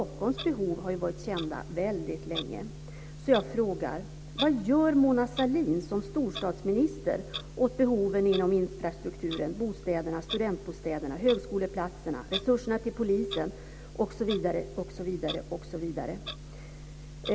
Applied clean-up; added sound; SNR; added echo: none; Clock; 16 dB; none.